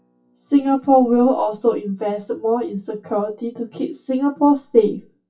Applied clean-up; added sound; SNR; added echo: classical method WPE with log-MMSE.